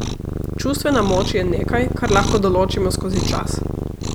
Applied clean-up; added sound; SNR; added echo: none; Cat; 1 dB; none.